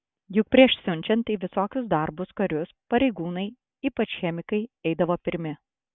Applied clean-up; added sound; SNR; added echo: none; none; none; none.